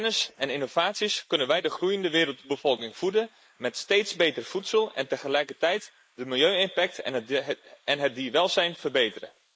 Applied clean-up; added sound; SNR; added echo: neural mask model Resemble Enhance denoiser.